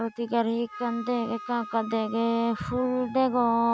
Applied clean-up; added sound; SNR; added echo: none; Wind instrument, woodwind instrument; 16 dB; none.